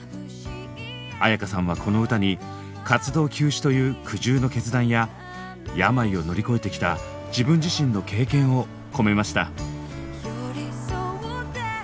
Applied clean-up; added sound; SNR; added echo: none; none; none; none.